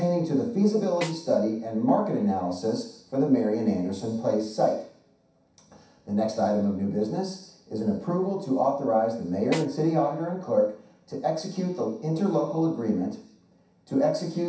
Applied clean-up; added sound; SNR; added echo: none; Snare drum; 14 dB; reverberation time 0.7 s.